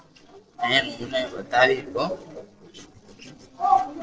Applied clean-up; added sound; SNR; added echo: neural separator model SepFormer DNS4.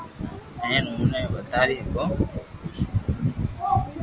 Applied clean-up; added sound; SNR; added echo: none; none; none; none.